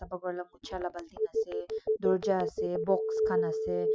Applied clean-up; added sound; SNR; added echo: classical method Wiener filter.